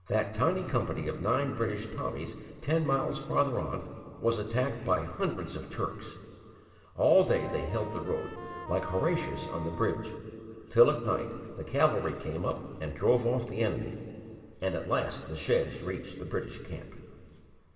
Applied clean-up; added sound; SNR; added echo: none; Wind instrument, woodwind instrument; 12 dB; reverberation time 2.4 s.